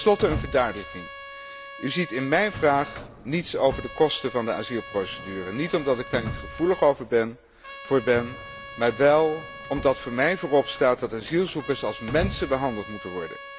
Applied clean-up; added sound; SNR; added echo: none; Drawer open or close + Trumpet; 12 dB; none.